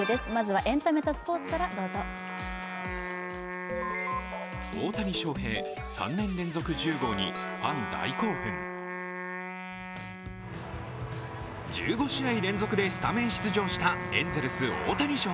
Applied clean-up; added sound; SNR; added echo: none; Wind instrument, woodwind instrument; 8 dB; none.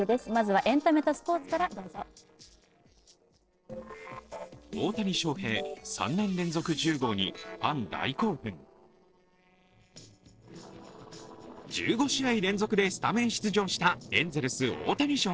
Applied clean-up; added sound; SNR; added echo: neural separator model SepFormer DNS4.